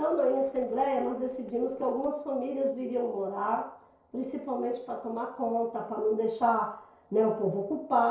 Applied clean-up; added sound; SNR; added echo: neural separator model SepFormer DNS4.